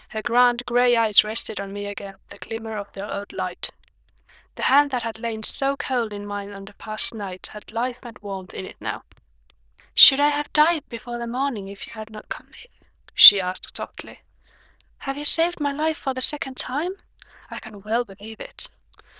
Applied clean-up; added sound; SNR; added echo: neural diffusion model UNIVERSE++.